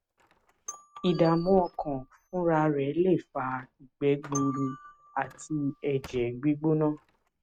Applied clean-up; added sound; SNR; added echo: neural mask model RNNoise.